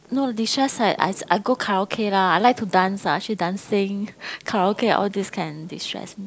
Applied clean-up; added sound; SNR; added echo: none; none; none; none.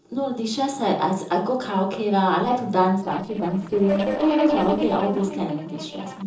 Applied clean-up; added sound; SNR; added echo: neural separator model SepFormer DNS4.